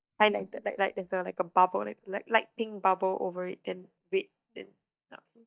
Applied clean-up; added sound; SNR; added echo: neural mask model DeepFilterNet 3.